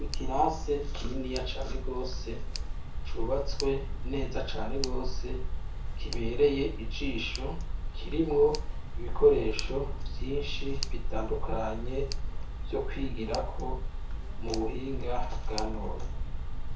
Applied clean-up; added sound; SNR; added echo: none; Tick; -2 dB; reverberation time 0.6 s.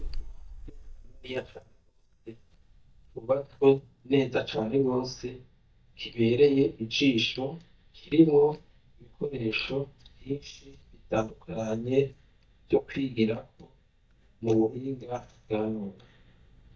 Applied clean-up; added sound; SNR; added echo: neural mask model DeepFilterNet 3.